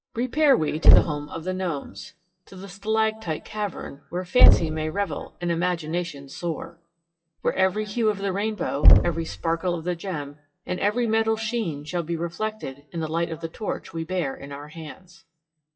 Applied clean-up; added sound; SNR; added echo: classical method WPE with log-MMSE.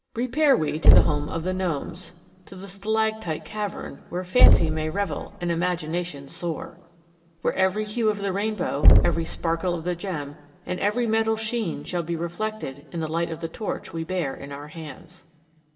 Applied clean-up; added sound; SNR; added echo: none; Knock; -4 dB; reverberation time 1.6 s.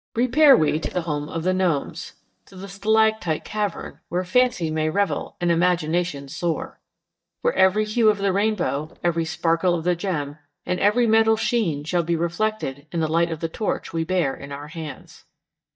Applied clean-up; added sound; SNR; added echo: neural mask model DeepFilterNet 3.